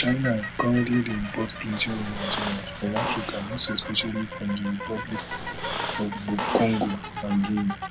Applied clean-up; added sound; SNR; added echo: none; Squeak + Bicycle; 6 dB; none.